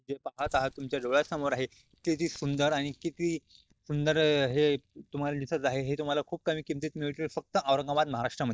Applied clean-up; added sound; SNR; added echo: neural mask model DeepFilterNet 3.